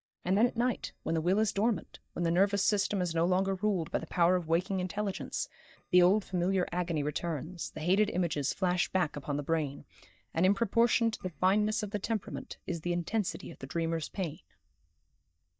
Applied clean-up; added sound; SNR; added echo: neural mask model DeepFilterNet 3.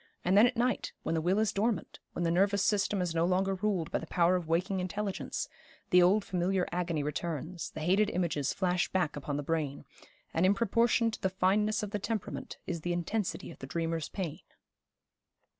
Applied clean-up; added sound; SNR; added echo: none; none; none; none.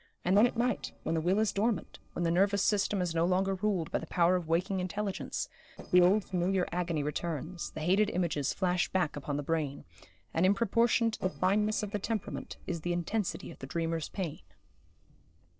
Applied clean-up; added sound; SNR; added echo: neural separator model SepFormer DNS4.